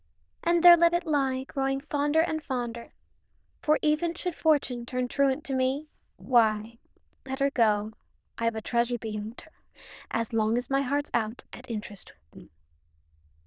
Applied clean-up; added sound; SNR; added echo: neural diffusion model UNIVERSE++.